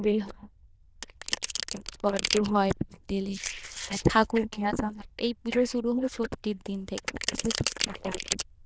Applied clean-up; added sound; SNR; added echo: neural diffusion model UNIVERSE++.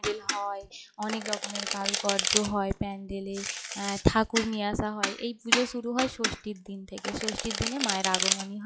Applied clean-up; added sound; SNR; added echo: classical method log-MMSE.